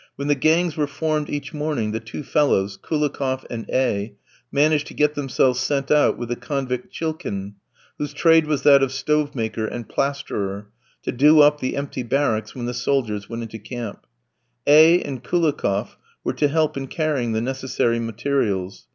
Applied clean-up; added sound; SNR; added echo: none; none; none; none.